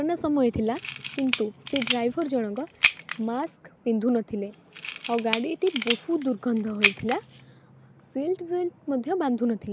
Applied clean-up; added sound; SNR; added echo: none; Camera; 3 dB; none.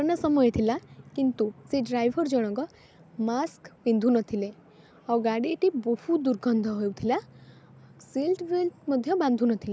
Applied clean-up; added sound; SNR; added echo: none; none; none; none.